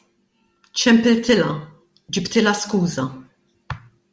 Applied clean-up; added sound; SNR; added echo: none; none; none; none.